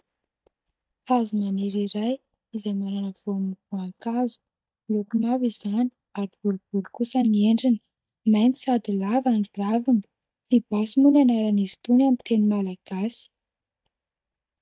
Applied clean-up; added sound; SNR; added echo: neural mask model DeepFilterNet 3.